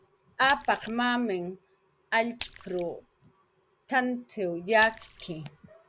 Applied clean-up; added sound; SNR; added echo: none; Splash, splatter; 12 dB; none.